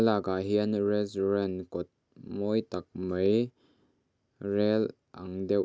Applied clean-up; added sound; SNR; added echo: none; none; none; none.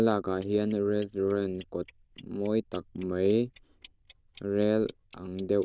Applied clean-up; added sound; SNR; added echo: neural diffusion model UNIVERSE++.